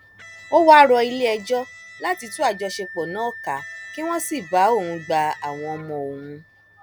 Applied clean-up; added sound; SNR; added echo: none; Electric guitar + Wind instrument, woodwind instrument; 19 dB; none.